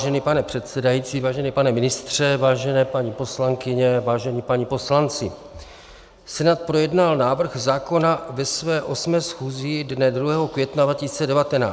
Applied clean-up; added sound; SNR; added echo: none; none; none; none.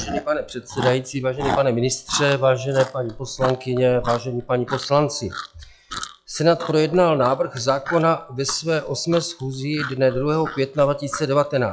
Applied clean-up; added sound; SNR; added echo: classical method log-MMSE.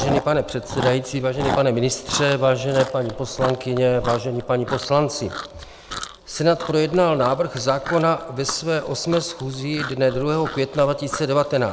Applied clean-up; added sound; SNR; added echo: none; Chewing, mastication; 11 dB; none.